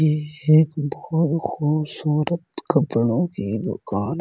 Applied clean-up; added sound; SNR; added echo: none; none; none; none.